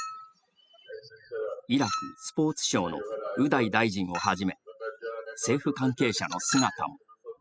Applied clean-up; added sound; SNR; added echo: classical method spectral subtraction.